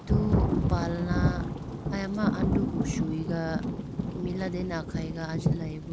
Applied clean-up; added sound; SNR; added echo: none; Thunder / Rain; -5 dB; none.